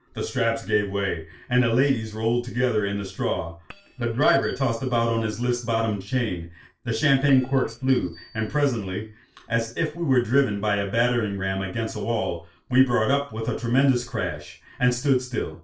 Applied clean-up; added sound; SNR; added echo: neural separator model SepFormer DNS4.